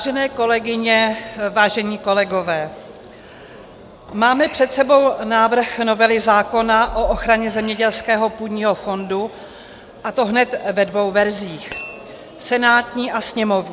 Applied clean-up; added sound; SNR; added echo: none; Glass; 19 dB; none.